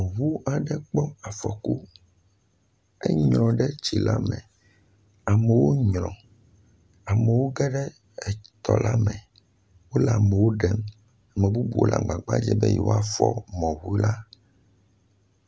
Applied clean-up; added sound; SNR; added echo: none; none; none; none.